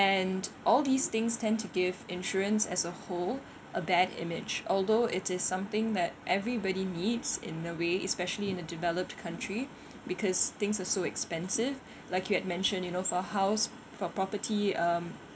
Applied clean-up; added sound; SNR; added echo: none; none; none; none.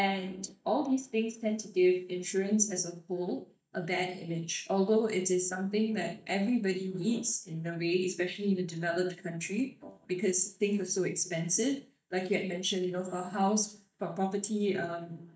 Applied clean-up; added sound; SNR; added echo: neural mask model DeepFilterNet 3.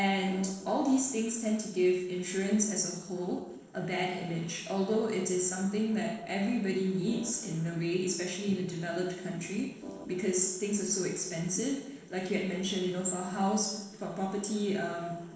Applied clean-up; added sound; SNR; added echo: neural separator model SepFormer DNS4.